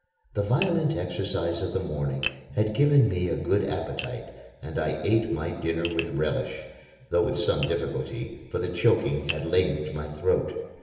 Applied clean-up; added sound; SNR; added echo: none; Tap; 16 dB; reverberation time 1.3 s.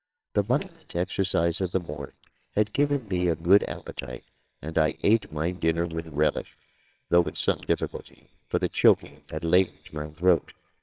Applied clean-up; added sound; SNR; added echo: neural separator model SepFormer WHAMR!.